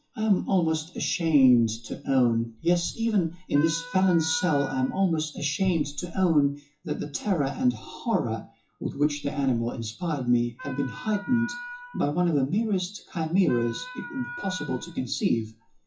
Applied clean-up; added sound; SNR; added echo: classical method WPE with log-MMSE.